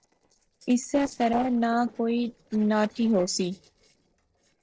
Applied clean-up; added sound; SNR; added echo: neural separator model SepFormer DNS4.